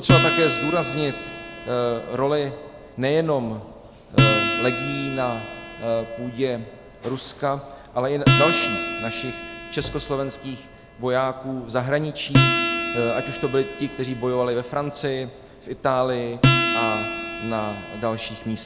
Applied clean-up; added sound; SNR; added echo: none; Acoustic guitar; 0 dB; none.